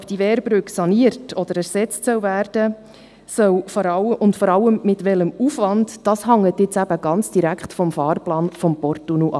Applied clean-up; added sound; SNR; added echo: none; none; none; none.